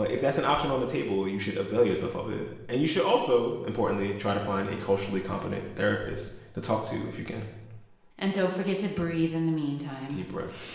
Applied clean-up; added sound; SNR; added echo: none; none; none; reverberation time 0.9 s.